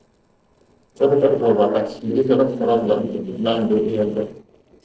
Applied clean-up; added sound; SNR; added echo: neural separator model SepFormer DNS4.